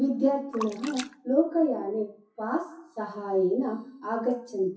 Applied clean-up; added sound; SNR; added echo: classical method WPE with log-MMSE.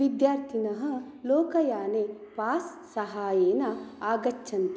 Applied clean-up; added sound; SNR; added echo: none; none; none; none.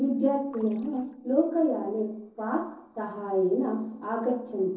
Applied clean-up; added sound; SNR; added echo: neural separator model SepFormer DNS4.